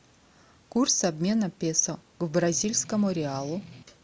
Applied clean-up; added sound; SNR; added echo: none; Strum; 19 dB; none.